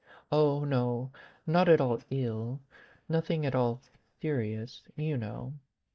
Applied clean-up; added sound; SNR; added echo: neural mask model DeepFilterNet 3.